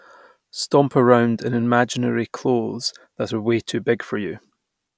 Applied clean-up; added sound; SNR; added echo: none; none; none; none.